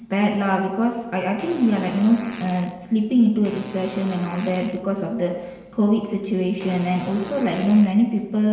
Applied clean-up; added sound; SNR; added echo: none; Fart; 17 dB; reverberation time 1.1 s.